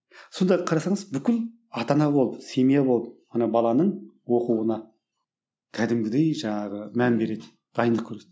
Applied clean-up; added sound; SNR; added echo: none; none; none; none.